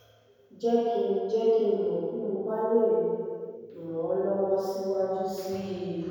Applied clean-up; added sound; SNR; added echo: none; none; none; reverberation time 1.9 s.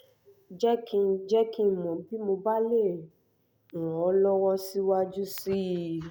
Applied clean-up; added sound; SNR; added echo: none; none; none; none.